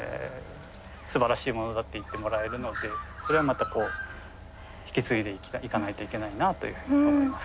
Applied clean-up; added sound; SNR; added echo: none; Bird; 10 dB; none.